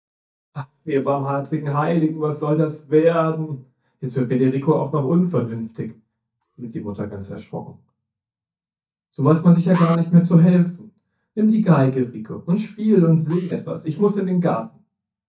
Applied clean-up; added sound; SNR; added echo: neural mask model DeepFilterNet 3.